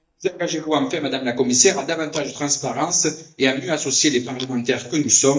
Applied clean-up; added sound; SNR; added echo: neural mask model DeepFilterNet 3.